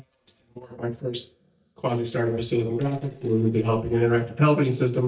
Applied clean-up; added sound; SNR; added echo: neural mask model DeepFilterNet 3.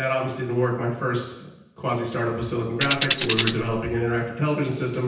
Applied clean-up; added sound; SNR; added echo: none; Tambourine; 2 dB; reverberation time 0.9 s.